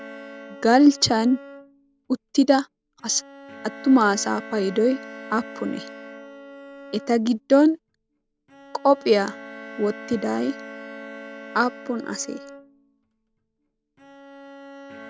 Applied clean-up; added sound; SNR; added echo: none; Bowed string instrument + Bowed string instrument; 17 dB; none.